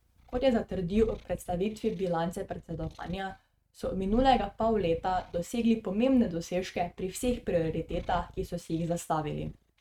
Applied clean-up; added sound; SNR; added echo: neural mask model RNNoise.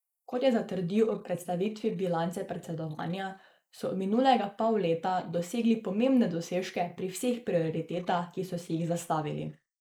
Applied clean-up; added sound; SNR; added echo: neural mask model Resemble Enhance denoiser.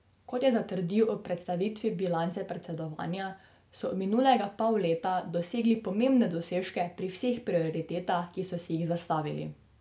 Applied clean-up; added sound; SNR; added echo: none; none; none; none.